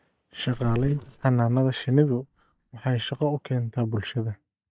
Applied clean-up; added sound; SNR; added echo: neural mask model DeepFilterNet 3.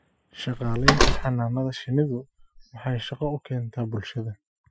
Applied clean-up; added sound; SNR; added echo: classical method Wiener filter.